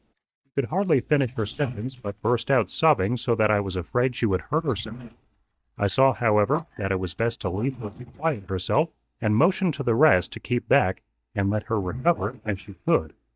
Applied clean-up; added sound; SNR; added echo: neural mask model DeepFilterNet 3.